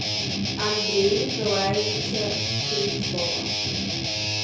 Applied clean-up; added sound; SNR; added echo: none; Guitar; -2 dB; reverberation time 0.6 s.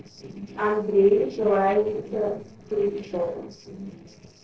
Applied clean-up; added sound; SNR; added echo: neural separator model SepFormer DNS4.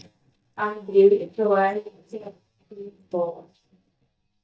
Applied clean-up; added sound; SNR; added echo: neural mask model DeepFilterNet 3.